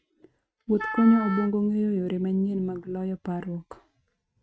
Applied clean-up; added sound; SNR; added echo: neural mask model RNNoise.